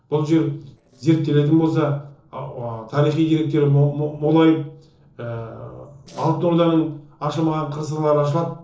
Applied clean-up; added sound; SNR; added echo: neural separator model SepFormer DNS4.